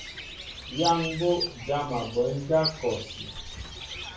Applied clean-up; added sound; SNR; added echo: none; Bird; 8 dB; reverberation time 0.3 s.